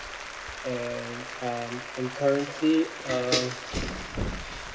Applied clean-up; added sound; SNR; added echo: none; Thump, thud + Applause; 7 dB; none.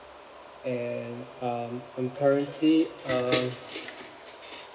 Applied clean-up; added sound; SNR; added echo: none; none; none; none.